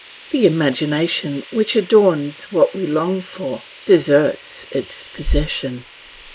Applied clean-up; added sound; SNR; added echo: neural mask model Resemble Enhance denoiser.